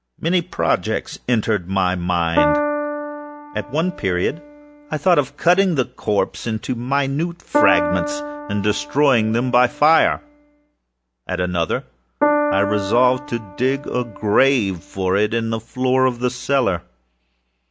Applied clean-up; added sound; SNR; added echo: none; Piano; 4 dB; none.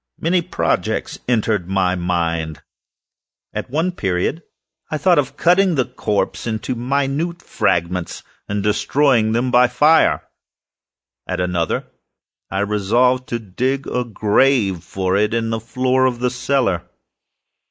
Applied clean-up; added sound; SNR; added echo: neural mask model Resemble Enhance denoiser.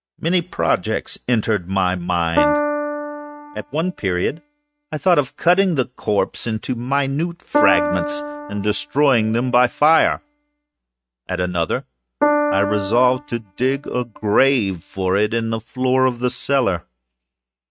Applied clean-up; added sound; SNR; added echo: neural mask model RNNoise.